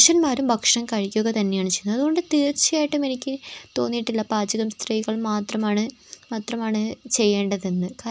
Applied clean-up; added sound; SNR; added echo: none; none; none; none.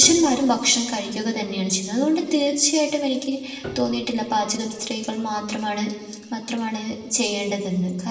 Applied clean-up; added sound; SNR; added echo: none; Piano; 20 dB; reverberation time 1.2 s.